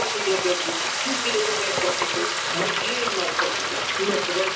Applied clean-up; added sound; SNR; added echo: none; Frying (food); -3 dB; reverberation time 0.7 s.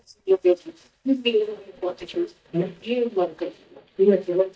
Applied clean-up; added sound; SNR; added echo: neural mask model DeepFilterNet 3.